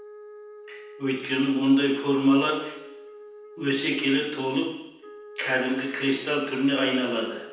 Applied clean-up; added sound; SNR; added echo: none; Wind instrument, woodwind instrument; 18 dB; reverberation time 0.9 s.